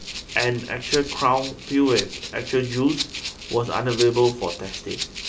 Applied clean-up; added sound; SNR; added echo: none; Rattle (instrument); 9 dB; none.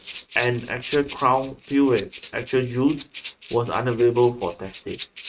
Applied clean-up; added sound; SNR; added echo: neural mask model RNNoise.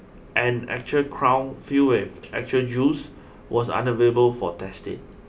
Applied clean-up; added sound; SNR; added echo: none; none; none; none.